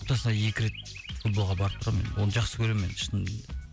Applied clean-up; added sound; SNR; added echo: none; Chirp, tweet; 20 dB; none.